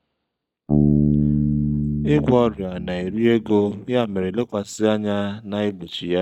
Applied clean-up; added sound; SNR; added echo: neural mask model DeepFilterNet 3.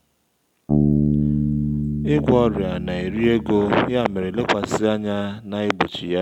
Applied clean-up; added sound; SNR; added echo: none; Bass guitar; 2 dB; none.